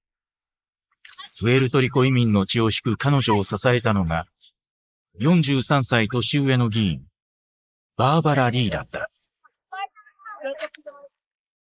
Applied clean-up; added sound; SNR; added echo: neural mask model Resemble Enhance denoiser.